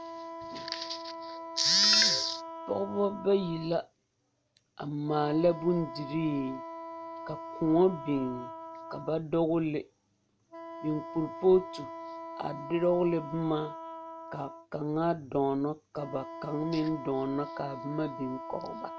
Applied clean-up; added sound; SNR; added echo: none; Wind instrument, woodwind instrument; 12 dB; none.